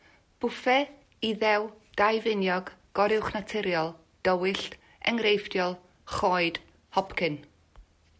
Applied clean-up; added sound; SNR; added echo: none; none; none; none.